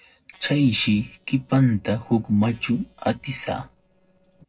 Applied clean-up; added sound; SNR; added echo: neural separator model SepFormer DNS4.